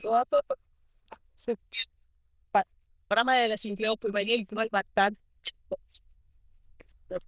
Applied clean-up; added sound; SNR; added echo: neural diffusion model UNIVERSE++.